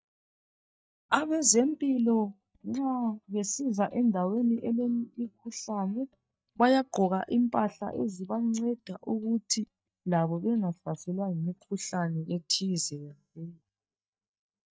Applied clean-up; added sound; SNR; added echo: neural mask model DeepFilterNet 3.